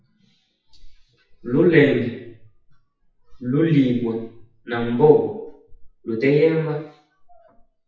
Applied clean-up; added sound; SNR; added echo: classical method WPE with log-MMSE.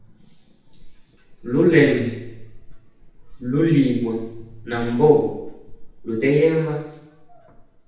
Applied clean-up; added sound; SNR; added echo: none; Thunder / Wind / Bird vocalization, bird call, bird song; 17 dB; reverberation time 0.8 s.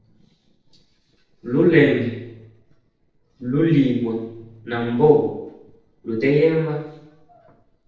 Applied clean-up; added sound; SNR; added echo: neural separator model SepFormer DNS4.